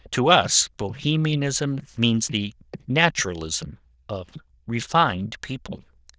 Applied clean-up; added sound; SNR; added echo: neural diffusion model UNIVERSE++.